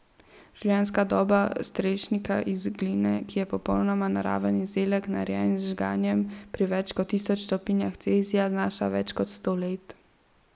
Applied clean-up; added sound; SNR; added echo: none; none; none; none.